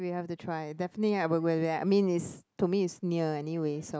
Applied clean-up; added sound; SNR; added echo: none; none; none; none.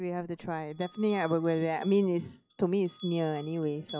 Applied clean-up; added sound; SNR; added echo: classical method log-MMSE.